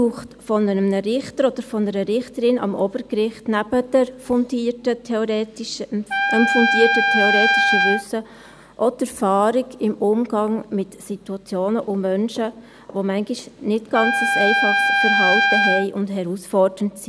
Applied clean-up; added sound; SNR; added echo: none; Trumpet; -1 dB; none.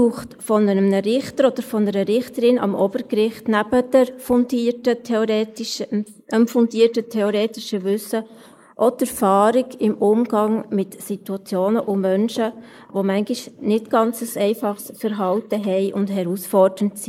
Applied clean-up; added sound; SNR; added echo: neural mask model Resemble Enhance denoiser.